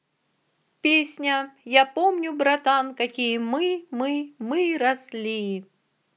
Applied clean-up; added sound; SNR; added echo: none; none; none; none.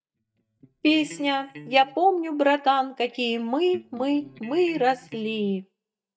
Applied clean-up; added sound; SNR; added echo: neural mask model DeepFilterNet 3.